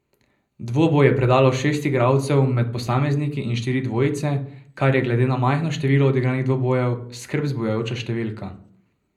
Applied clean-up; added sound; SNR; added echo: none; none; none; reverberation time 0.5 s.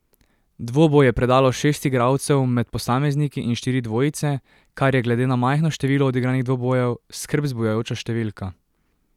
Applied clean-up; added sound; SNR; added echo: none; none; none; none.